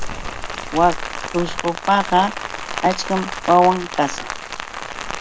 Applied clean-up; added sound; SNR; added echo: none; Rain; 7 dB; none.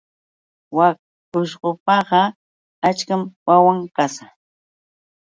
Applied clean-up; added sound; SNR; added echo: none; none; none; none.